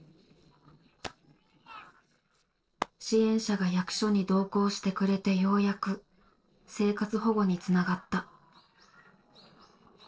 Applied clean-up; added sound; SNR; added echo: neural separator model SepFormer DNS4.